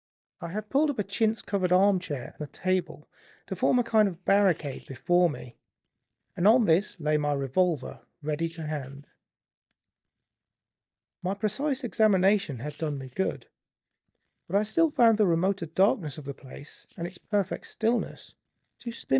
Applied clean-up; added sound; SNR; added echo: neural mask model DeepFilterNet 3.